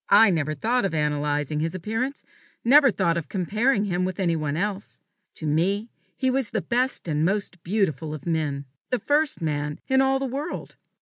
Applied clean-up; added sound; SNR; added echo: none; none; none; none.